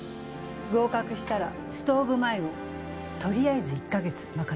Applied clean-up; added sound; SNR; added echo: none; none; none; none.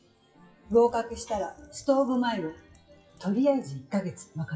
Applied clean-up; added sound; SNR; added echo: classical method WPE with log-MMSE.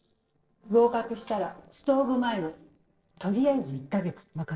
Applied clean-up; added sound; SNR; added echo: neural separator model SepFormer DNS4.